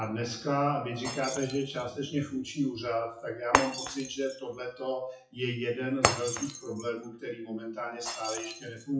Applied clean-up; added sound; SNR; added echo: classical method WPE with log-MMSE.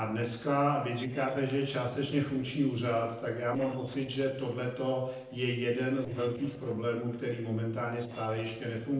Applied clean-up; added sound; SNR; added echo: neural separator model SepFormer DNS4.